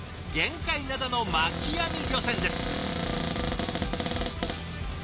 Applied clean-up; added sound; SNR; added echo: none; Cupboard open or close; 3 dB; none.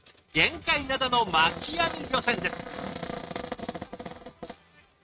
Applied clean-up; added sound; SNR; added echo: neural mask model RNNoise.